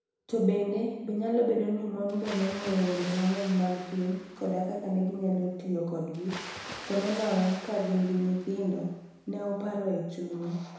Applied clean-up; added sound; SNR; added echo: none; Water; 16 dB; reverberation time 1.0 s.